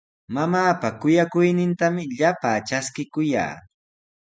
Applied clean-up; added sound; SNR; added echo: none; none; none; none.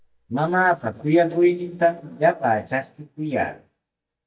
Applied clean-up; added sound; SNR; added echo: neural mask model DeepFilterNet 3.